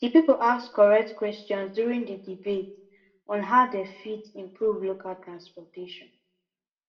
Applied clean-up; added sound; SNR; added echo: none; none; none; reverberation time 0.4 s.